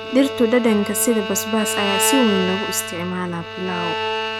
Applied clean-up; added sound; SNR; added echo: none; Bowed string instrument; 5 dB; none.